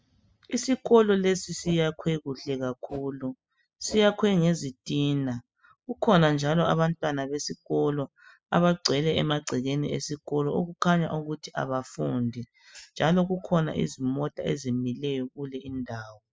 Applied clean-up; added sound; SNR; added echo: classical method spectral subtraction.